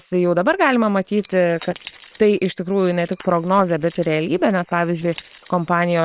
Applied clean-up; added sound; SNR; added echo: neural separator model SepFormer WHAM!.